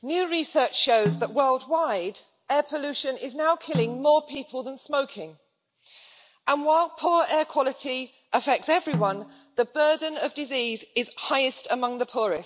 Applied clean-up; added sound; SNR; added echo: none; Snare drum; 10 dB; none.